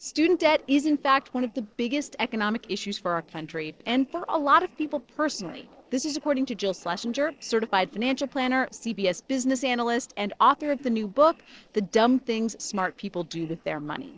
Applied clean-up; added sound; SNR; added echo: neural separator model SepFormer DNS4.